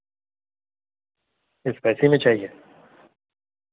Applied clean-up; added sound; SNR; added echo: none; none; none; none.